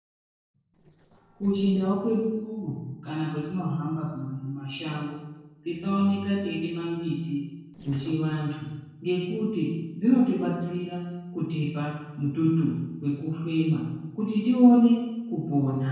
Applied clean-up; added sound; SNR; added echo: neural separator model SepFormer DNS4.